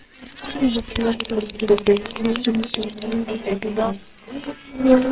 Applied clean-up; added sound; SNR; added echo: neural separator model SepFormer WHAMR!.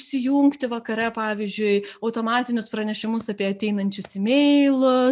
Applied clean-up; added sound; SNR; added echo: none; none; none; none.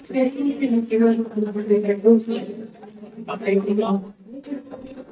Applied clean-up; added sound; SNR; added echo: neural mask model DeepFilterNet 3.